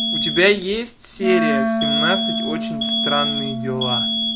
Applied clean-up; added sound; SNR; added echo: none; Alarm + Wind instrument, woodwind instrument; -1 dB; none.